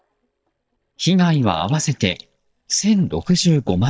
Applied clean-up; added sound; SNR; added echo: neural mask model DeepFilterNet 3.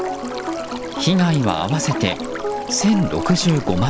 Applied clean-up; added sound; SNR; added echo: none; Stream; 12 dB; none.